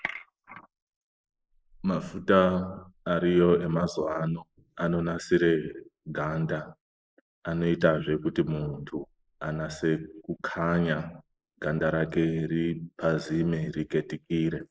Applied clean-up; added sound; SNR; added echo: neural mask model Resemble Enhance denoiser.